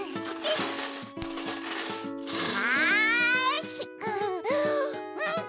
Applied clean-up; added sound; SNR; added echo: none; Glass; 7 dB; none.